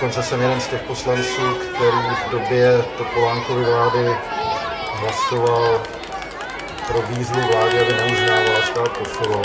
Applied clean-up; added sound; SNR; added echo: none; Crowd; 2 dB; reverberation time 0.2 s.